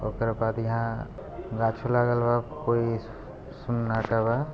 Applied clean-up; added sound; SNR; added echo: none; none; none; none.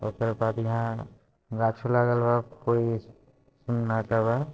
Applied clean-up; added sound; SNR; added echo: neural separator model SepFormer DNS4.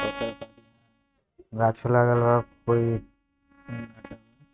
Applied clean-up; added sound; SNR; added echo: neural mask model RNNoise.